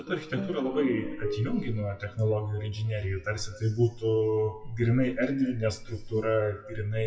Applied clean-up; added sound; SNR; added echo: classical method WPE with log-MMSE.